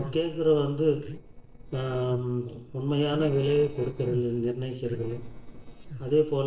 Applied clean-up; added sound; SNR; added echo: neural separator model SepFormer DNS4.